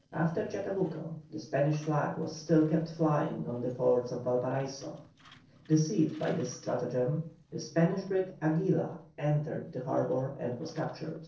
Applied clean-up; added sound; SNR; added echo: neural separator model SepFormer DNS4.